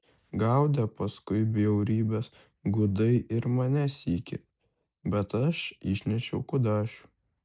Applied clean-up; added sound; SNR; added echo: none; none; none; none.